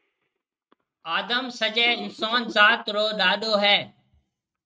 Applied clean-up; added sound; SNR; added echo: neural mask model RNNoise.